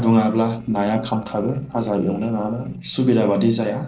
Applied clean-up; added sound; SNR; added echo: neural separator model SepFormer DNS4.